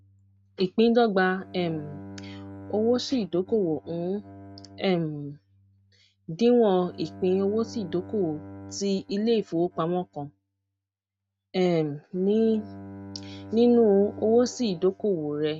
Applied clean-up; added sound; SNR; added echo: neural mask model RNNoise.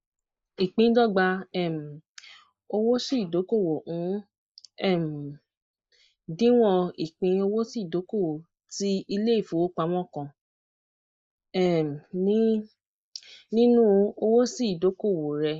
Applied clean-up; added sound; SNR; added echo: neural mask model Resemble Enhance denoiser.